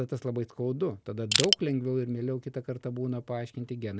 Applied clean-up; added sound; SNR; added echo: none; Crushing; -4 dB; none.